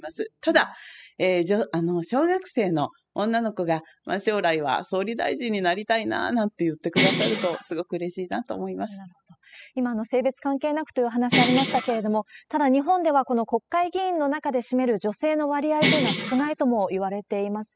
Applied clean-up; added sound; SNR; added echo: classical method spectral subtraction.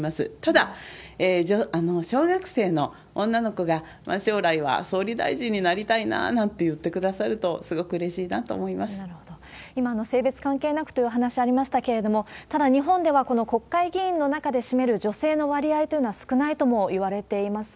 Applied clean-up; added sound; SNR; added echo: none; none; none; none.